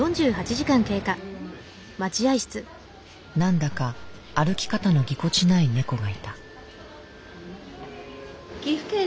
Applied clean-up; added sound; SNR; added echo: none; none; none; none.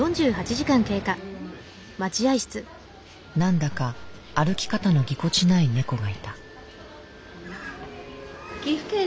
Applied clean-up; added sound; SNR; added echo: none; Bird; 18 dB; none.